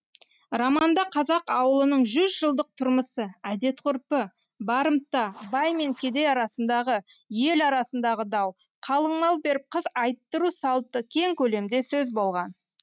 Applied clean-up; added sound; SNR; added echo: neural mask model RNNoise.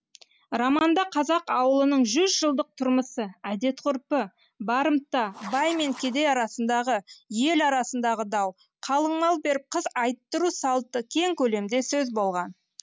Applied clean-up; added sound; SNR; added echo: none; Writing; 18 dB; none.